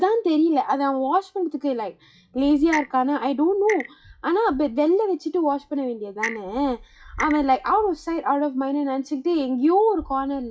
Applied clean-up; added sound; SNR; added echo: classical method WPE with log-MMSE.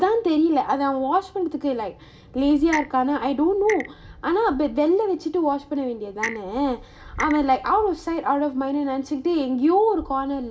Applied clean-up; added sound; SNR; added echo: none; Clock; 14 dB; reverberation time 0.2 s.